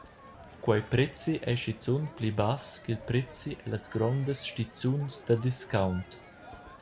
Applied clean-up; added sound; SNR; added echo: none; Crowd; 18 dB; none.